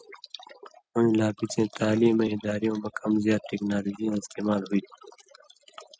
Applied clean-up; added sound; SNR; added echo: classical method spectral subtraction.